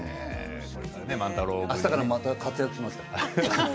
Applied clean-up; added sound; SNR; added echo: none; none; none; none.